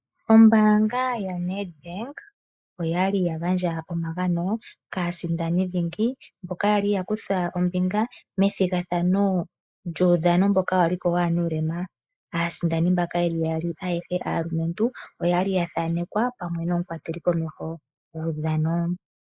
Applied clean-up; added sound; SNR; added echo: neural mask model Resemble Enhance denoiser.